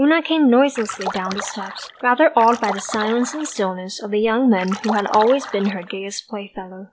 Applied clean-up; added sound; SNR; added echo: none; Splash, splatter; 11 dB; none.